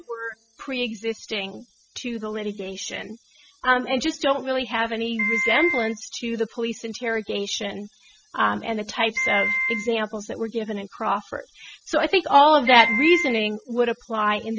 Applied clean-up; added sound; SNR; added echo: classical method spectral subtraction.